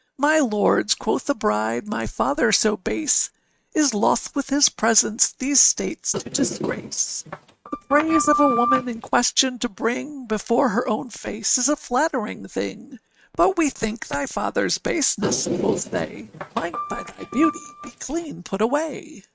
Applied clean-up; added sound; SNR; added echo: neural mask model RNNoise.